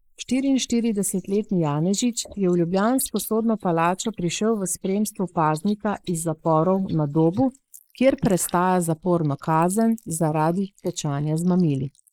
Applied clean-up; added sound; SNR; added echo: neural mask model Resemble Enhance denoiser.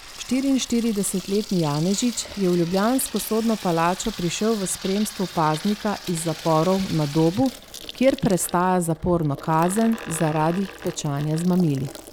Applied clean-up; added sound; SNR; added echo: none; Sink (filling or washing) / Water tap, faucet; 15 dB; none.